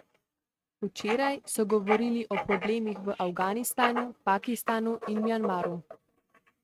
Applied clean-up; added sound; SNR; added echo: neural mask model RNNoise.